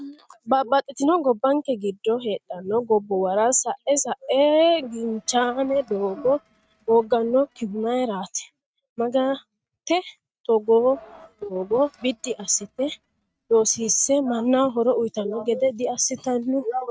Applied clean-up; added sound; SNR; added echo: neural mask model RNNoise.